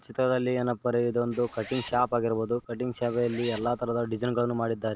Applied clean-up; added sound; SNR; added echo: none; Zipper (clothing); 19 dB; none.